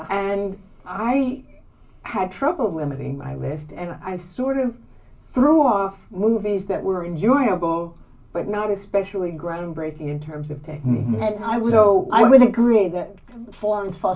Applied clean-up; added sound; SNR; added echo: none; none; none; reverberation time 0.2 s.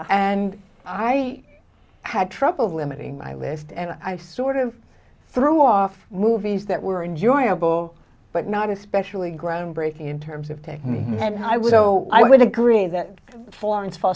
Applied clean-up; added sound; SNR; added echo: none; none; none; none.